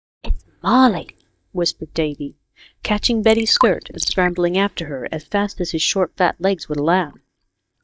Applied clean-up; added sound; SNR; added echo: neural mask model DeepFilterNet 3.